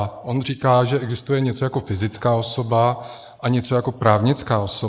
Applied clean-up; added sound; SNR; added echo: neural mask model Resemble Enhance denoiser.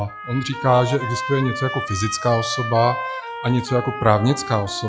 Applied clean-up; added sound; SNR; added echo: classical method log-MMSE.